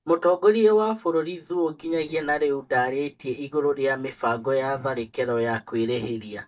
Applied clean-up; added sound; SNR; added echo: neural mask model DeepFilterNet 3.